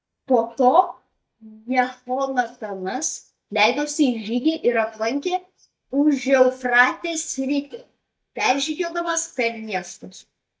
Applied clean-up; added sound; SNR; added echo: neural mask model DeepFilterNet 3.